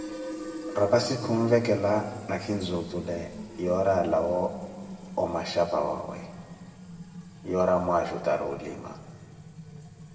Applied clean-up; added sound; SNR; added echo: none; Fill (with liquid); 13 dB; reverberation time 1.6 s.